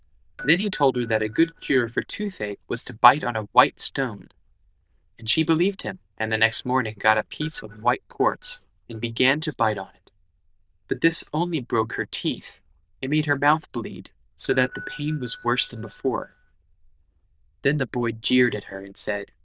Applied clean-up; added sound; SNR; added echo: neural diffusion model UNIVERSE++.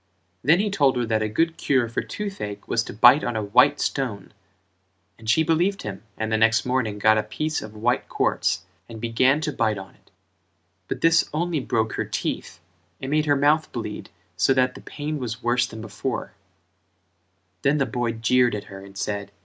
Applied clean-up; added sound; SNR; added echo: none; none; none; none.